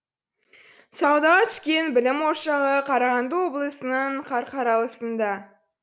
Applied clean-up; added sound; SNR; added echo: none; Bowed string instrument; 20 dB; none.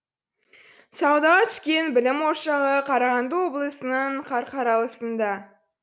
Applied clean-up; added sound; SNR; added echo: none; none; none; none.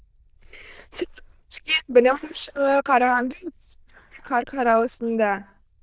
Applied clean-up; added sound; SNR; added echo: neural diffusion model UNIVERSE++.